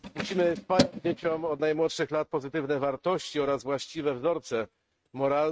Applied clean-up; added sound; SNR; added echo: neural mask model RNNoise.